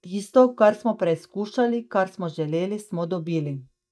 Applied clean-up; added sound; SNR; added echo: neural mask model DeepFilterNet 3.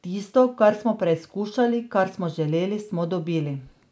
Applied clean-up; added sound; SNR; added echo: none; none; none; none.